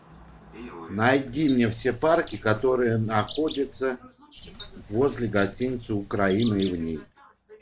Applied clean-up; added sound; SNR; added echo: none; Bird; 13 dB; none.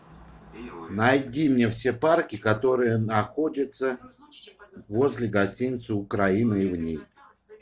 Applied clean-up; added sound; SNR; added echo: none; none; none; none.